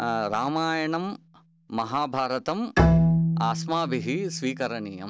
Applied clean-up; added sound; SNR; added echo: none; Bowed string instrument; -1 dB; none.